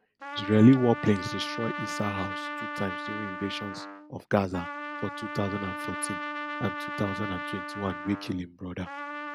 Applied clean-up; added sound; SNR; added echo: none; Trumpet; 7 dB; none.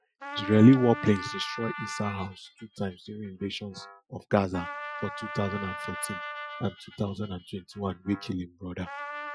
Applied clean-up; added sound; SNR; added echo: classical method Wiener filter.